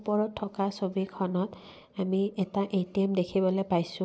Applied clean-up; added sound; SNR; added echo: none; none; none; none.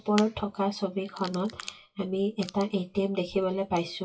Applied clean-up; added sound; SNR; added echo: classical method WPE with log-MMSE.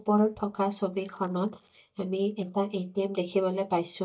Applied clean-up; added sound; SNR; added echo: neural mask model DeepFilterNet 3.